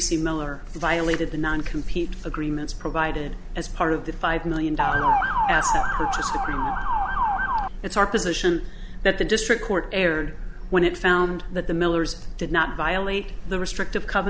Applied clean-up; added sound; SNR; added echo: none; Motor vehicle (road) / Siren; -1 dB; none.